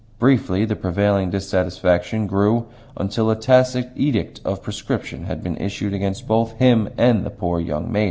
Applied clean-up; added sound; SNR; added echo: none; none; none; none.